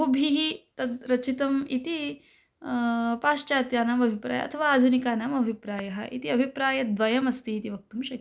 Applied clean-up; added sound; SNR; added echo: none; none; none; none.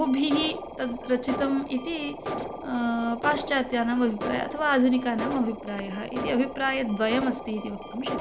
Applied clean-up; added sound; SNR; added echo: none; Alarm; 8 dB; none.